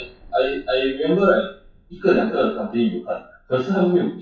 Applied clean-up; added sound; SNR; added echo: classical method WPE with log-MMSE.